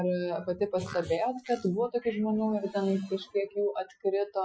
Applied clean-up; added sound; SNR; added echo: classical method Wiener filter.